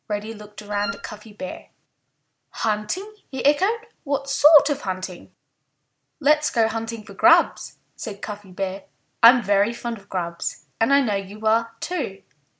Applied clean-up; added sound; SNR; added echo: none; Wind instrument, woodwind instrument; 10 dB; none.